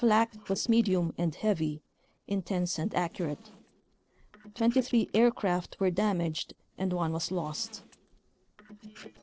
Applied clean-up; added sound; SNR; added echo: neural separator model SepFormer DNS4.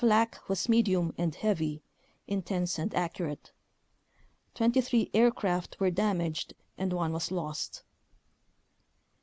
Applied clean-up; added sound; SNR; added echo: none; none; none; none.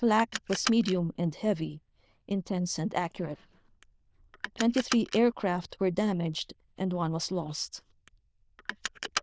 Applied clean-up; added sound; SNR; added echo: neural diffusion model UNIVERSE++.